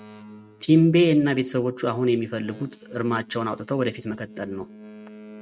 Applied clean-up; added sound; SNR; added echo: neural mask model RNNoise.